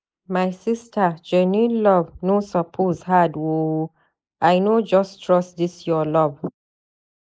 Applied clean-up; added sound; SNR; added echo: neural mask model Resemble Enhance denoiser.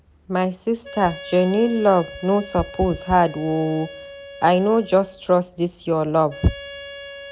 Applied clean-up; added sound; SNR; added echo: none; Wind instrument, woodwind instrument; 18 dB; none.